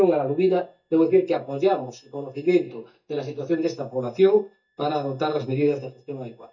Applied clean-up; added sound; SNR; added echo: neural mask model DeepFilterNet 3.